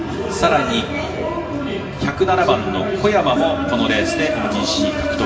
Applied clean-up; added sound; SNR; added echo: none; none; none; reverberation time 2.0 s.